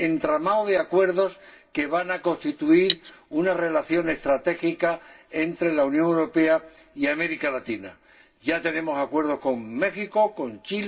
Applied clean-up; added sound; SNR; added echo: none; Cutlery, silverware; 4 dB; reverberation time 0.2 s.